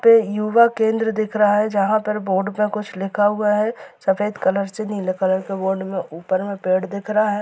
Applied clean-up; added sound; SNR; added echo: none; none; none; none.